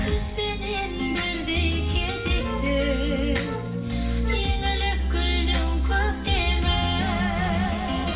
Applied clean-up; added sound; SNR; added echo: none; Wind instrument, woodwind instrument; 17 dB; reverberation time 0.7 s.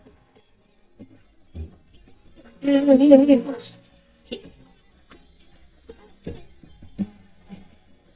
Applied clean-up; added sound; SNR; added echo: neural mask model DeepFilterNet 3.